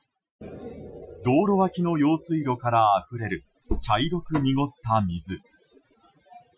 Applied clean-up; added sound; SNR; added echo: classical method Wiener filter.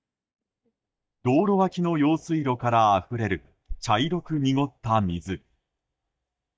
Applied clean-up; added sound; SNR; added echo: neural mask model DeepFilterNet 3.